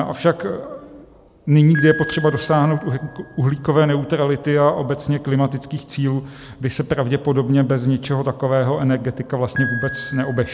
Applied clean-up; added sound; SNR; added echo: none; Piano; 16 dB; none.